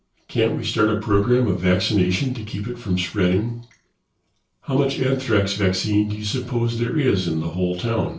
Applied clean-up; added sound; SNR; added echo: none; Thump, thud; 15 dB; reverberation time 0.3 s.